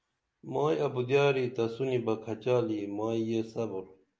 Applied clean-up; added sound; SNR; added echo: none; none; none; none.